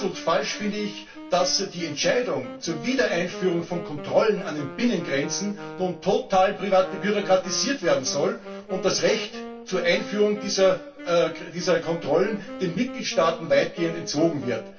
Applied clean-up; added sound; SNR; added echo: none; Wind instrument, woodwind instrument; 14 dB; reverberation time 0.2 s.